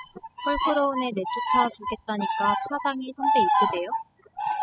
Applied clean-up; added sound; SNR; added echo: classical method spectral subtraction.